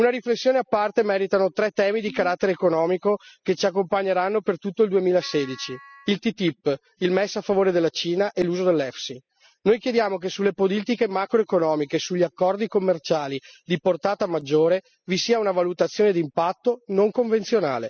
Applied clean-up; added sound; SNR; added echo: classical method spectral subtraction.